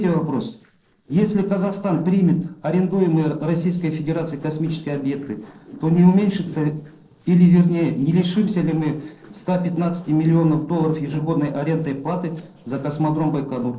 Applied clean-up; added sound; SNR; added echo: neural separator model SepFormer DNS4.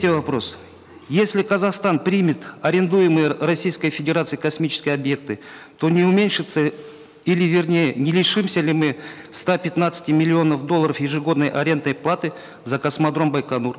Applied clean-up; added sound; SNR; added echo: none; none; none; none.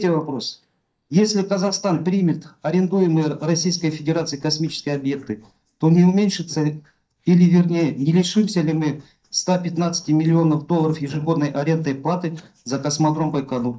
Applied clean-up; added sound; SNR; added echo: neural mask model DeepFilterNet 3.